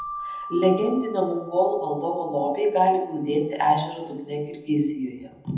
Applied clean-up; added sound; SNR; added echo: none; Keyboard (musical); 17 dB; reverberation time 0.8 s.